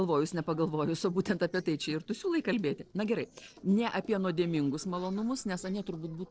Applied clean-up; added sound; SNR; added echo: neural separator model SepFormer DNS4.